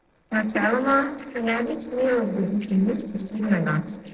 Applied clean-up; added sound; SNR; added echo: neural separator model SepFormer DNS4.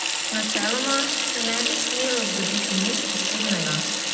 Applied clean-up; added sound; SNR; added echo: none; Sink (filling or washing) / Water tap, faucet; -4 dB; reverberation time 1.9 s.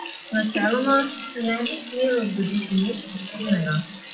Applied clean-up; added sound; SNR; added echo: classical method WPE with log-MMSE.